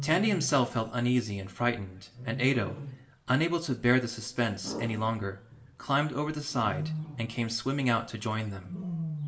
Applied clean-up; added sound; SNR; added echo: none; Wild animals; 11 dB; reverberation time 0.5 s.